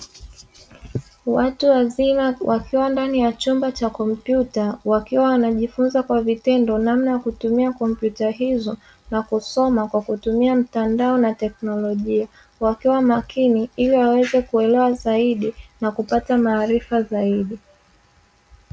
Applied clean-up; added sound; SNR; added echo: none; none; none; none.